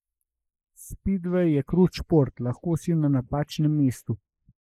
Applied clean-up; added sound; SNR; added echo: neural mask model Resemble Enhance denoiser.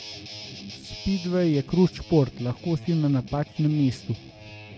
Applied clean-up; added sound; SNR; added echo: neural mask model RNNoise.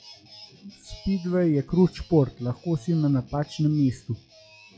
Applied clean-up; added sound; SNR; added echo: classical method log-MMSE.